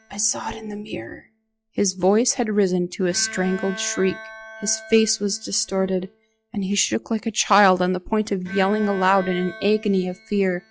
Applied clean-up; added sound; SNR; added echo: classical method log-MMSE.